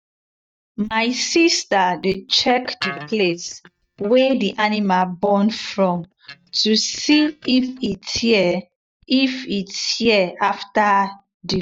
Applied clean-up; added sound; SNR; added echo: neural mask model DeepFilterNet 3.